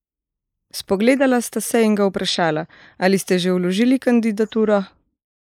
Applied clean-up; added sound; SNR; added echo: neural mask model Resemble Enhance denoiser.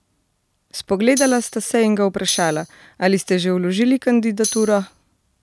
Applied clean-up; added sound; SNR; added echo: none; Tambourine; 9 dB; none.